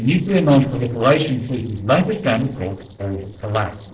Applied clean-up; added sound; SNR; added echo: neural separator model SepFormer DNS4.